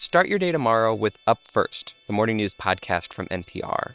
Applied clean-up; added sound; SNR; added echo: neural separator model SepFormer WHAM!.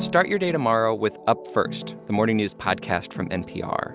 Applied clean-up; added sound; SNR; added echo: none; none; none; none.